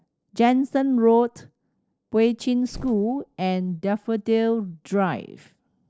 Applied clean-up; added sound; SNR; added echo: neural separator model SepFormer DNS4.